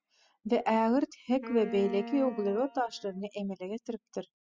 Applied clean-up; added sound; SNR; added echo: classical method spectral subtraction.